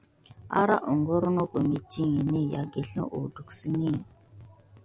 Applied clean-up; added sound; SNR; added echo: none; none; none; none.